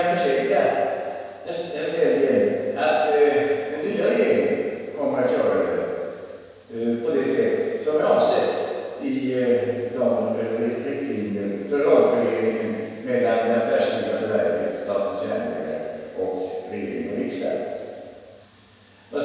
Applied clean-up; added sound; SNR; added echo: none; none; none; reverberation time 1.9 s.